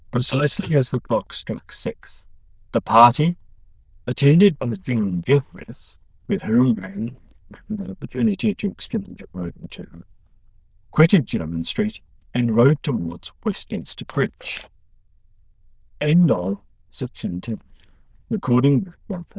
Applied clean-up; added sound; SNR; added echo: neural diffusion model UNIVERSE++.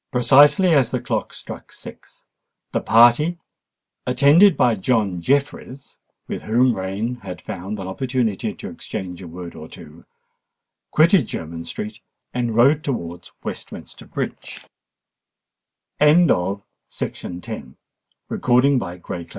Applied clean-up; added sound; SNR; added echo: none; none; none; none.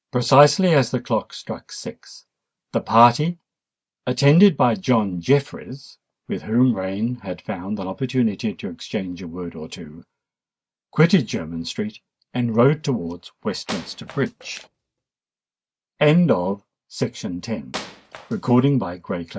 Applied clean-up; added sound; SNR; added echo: neural mask model RNNoise.